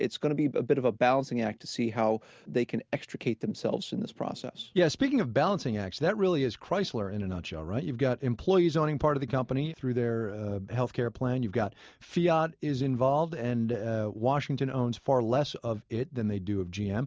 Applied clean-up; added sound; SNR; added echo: none; none; none; none.